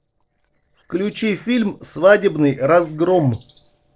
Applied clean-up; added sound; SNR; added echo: neural separator model SepFormer DNS4.